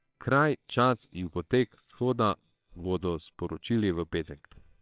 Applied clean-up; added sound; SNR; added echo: neural separator model SepFormer WHAMR!.